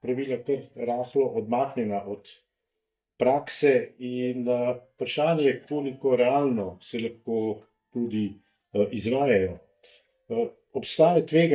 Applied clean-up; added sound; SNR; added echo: neural mask model DeepFilterNet 3.